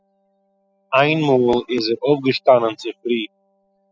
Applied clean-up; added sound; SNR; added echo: classical method spectral subtraction.